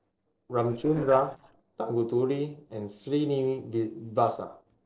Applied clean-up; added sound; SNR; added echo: neural separator model SepFormer DNS4.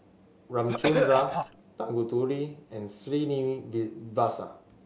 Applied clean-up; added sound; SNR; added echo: none; Cough; -1 dB; none.